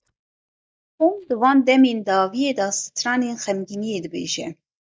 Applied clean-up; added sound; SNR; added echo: neural mask model DeepFilterNet 3.